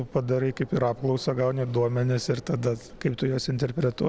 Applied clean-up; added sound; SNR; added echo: none; none; none; none.